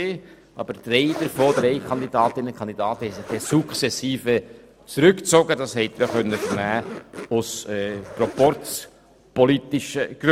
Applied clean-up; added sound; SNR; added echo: none; Zipper (clothing); 12 dB; none.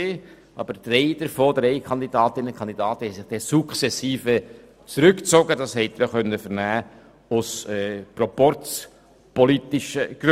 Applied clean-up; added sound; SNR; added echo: none; none; none; none.